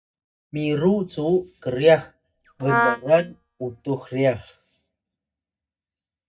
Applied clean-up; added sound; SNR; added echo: neural mask model DeepFilterNet 3.